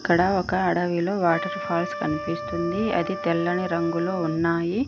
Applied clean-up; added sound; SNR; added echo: none; Trumpet; 10 dB; none.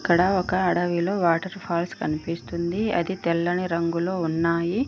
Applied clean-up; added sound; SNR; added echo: none; none; none; none.